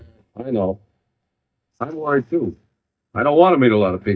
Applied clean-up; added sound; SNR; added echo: neural mask model DeepFilterNet 3.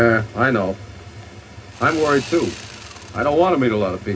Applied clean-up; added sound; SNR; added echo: none; Sawing; 18 dB; reverberation time 0.4 s.